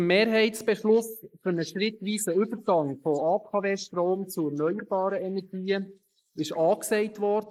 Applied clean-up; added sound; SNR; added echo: neural mask model Resemble Enhance denoiser.